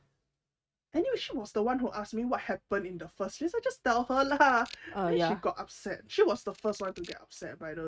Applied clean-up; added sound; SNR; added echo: neural mask model RNNoise.